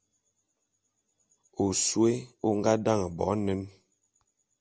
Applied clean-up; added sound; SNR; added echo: none; none; none; none.